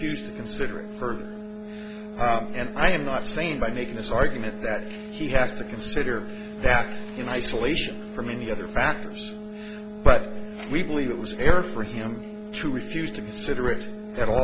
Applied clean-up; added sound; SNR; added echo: none; none; none; none.